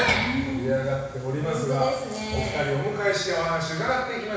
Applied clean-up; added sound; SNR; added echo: none; Thump, thud; 16 dB; reverberation time 1.1 s.